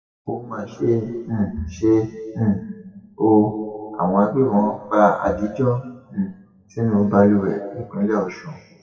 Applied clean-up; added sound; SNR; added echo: classical method WPE with log-MMSE.